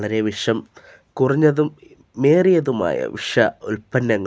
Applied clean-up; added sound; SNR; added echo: none; none; none; none.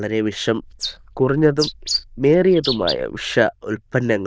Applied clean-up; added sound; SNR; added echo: neural diffusion model UNIVERSE++.